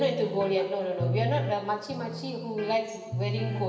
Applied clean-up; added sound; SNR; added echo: none; Electric guitar; 4 dB; reverberation time 1.4 s.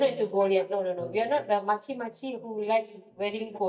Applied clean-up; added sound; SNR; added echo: neural mask model DeepFilterNet 3.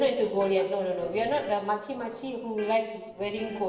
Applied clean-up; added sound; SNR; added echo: neural separator model SepFormer DNS4.